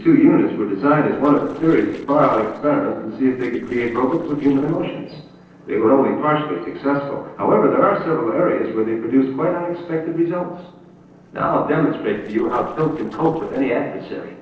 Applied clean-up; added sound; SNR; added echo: neural separator model SepFormer DNS4.